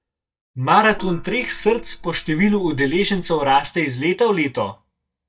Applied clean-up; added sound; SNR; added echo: neural mask model DeepFilterNet 3.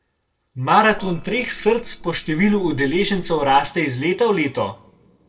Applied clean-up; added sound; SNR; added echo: neural separator model SepFormer DNS4.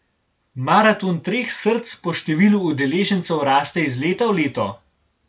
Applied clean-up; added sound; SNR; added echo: none; none; none; none.